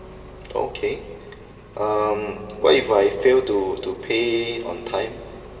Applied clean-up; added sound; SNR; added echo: none; Engine; 18 dB; reverberation time 2.4 s.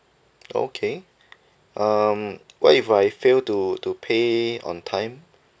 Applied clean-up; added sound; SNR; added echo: none; none; none; none.